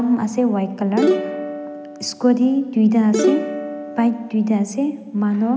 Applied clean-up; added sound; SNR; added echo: none; Plucked string instrument; 5 dB; none.